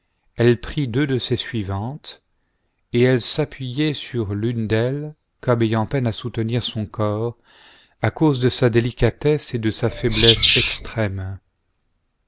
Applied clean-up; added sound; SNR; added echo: none; Wild animals; -2 dB; none.